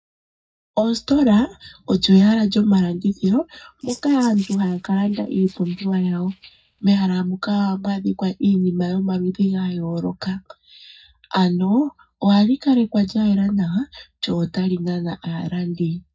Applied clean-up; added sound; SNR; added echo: neural mask model DeepFilterNet 3.